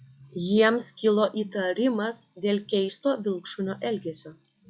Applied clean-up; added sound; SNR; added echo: classical method log-MMSE.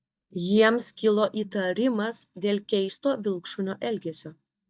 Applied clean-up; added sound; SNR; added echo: neural mask model DeepFilterNet 3.